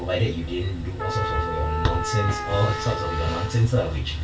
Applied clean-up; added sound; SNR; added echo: none; Trumpet; 7 dB; reverberation time 0.2 s.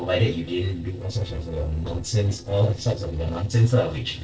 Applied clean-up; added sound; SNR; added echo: neural separator model SepFormer DNS4.